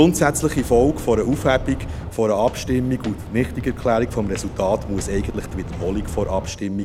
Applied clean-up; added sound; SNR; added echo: none; Walk, footsteps; 9 dB; none.